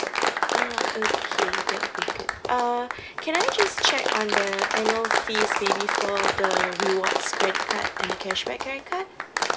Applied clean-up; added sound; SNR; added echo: none; Applause; -3 dB; none.